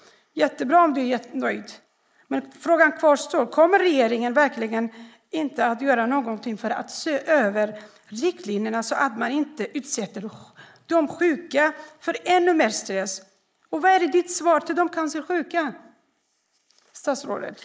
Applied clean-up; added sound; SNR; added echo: neural mask model Resemble Enhance denoiser.